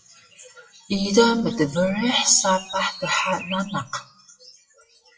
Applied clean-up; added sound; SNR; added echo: classical method WPE with log-MMSE.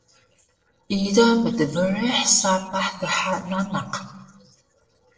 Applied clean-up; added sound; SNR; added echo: neural separator model SepFormer DNS4.